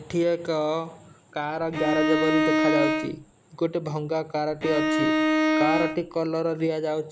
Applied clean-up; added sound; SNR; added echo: none; Bowed string instrument; -4 dB; none.